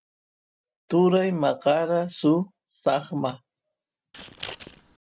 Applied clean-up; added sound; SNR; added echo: none; Scissors; 14 dB; none.